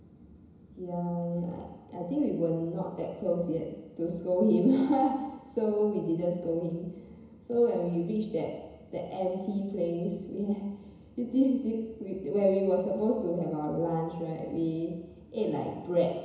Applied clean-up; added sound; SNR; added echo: none; none; none; reverberation time 1.0 s.